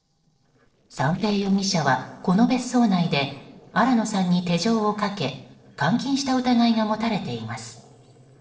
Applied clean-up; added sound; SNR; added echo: neural separator model SepFormer DNS4.